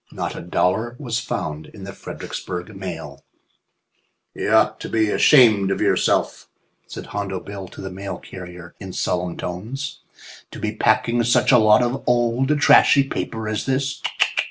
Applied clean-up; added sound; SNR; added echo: none; none; none; none.